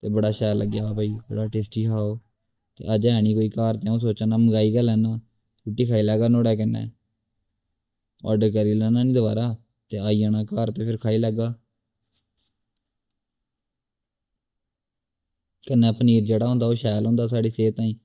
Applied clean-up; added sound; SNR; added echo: neural mask model DeepFilterNet 3.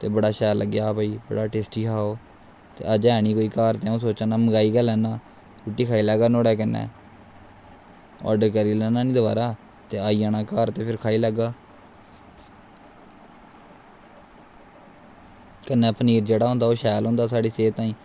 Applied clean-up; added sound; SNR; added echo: none; none; none; none.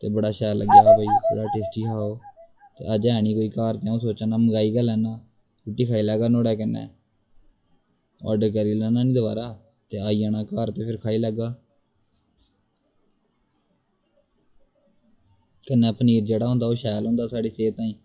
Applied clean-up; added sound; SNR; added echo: classical method WPE with log-MMSE.